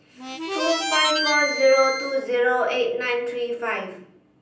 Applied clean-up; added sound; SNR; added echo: none; Harmonica; 3 dB; reverberation time 0.6 s.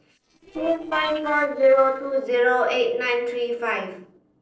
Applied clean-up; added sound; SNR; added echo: neural separator model SepFormer DNS4.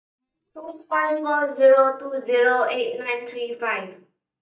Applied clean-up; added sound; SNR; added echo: neural mask model DeepFilterNet 3.